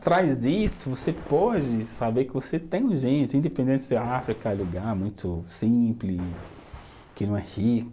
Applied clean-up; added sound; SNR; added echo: none; Thunder; 19 dB; none.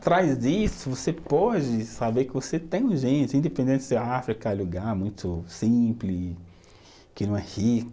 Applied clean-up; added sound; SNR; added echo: none; none; none; none.